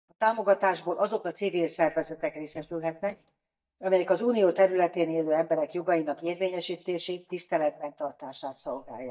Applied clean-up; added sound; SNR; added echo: neural mask model DeepFilterNet 3.